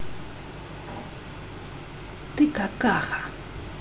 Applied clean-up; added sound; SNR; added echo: none; none; none; none.